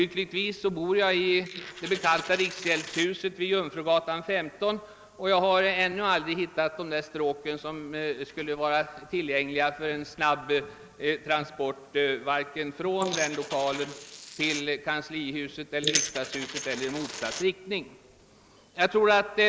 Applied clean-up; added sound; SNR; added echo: neural mask model Resemble Enhance denoiser.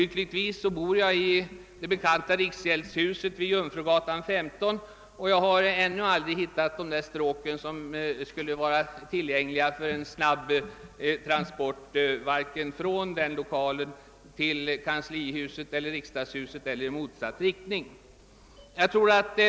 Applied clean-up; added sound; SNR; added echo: none; none; none; none.